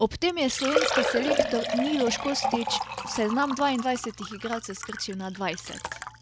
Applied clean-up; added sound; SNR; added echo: none; Liquid + Coin (dropping); 2 dB; none.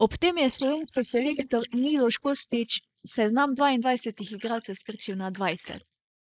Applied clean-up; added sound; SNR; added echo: neural mask model Resemble Enhance denoiser.